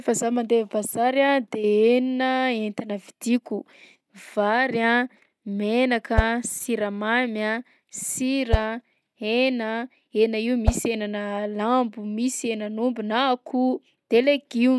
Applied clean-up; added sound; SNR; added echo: none; Whoosh, swoosh, swish; 0 dB; none.